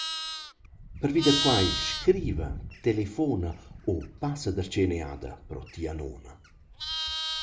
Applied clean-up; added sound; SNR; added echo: none; Livestock, farm animals, working animals; 5 dB; reverberation time 0.3 s.